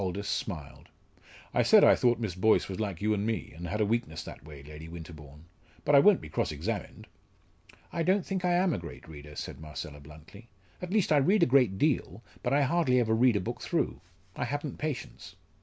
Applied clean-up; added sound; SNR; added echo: none; none; none; none.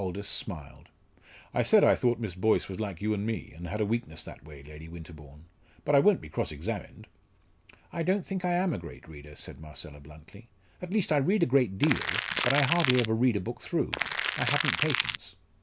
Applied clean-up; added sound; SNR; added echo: none; Crackle; -1 dB; none.